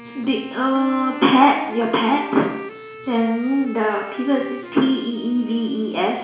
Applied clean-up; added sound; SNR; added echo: none; Wind instrument, woodwind instrument; 15 dB; reverberation time 0.7 s.